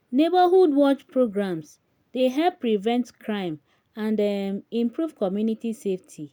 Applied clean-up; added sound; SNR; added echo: none; none; none; none.